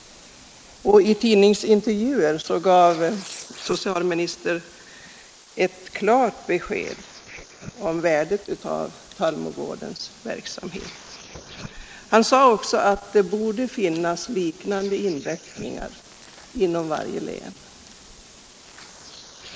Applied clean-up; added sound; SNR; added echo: neural mask model Resemble Enhance denoiser.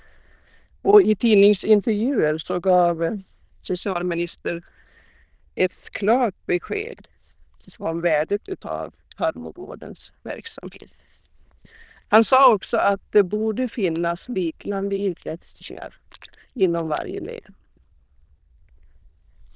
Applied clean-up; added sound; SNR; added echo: neural diffusion model UNIVERSE++.